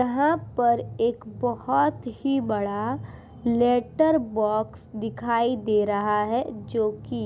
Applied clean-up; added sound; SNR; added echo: none; none; none; none.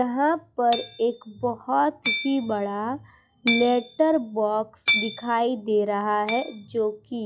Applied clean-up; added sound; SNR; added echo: classical method log-MMSE.